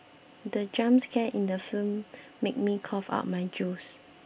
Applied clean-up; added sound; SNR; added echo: none; none; none; none.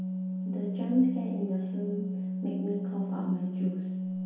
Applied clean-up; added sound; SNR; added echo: none; Organ; 0 dB; reverberation time 0.8 s.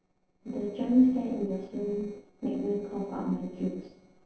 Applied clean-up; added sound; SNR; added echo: neural separator model SepFormer DNS4.